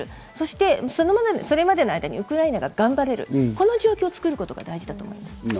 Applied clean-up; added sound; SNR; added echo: none; none; none; none.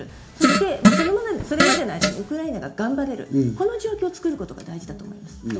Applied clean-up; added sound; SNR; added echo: none; Fart; -5 dB; reverberation time 0.4 s.